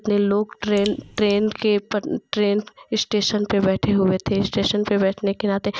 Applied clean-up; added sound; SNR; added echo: none; Raindrop; 19 dB; none.